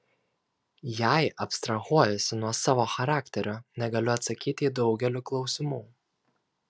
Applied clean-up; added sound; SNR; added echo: none; none; none; none.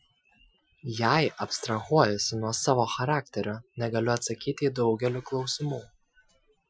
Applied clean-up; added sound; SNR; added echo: classical method Wiener filter.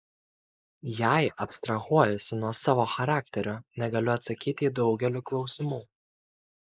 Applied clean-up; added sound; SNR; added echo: neural mask model Resemble Enhance denoiser.